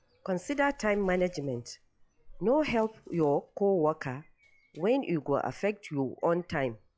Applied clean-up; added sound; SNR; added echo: classical method log-MMSE.